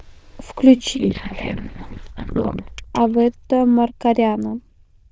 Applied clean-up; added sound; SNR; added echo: neural diffusion model UNIVERSE++.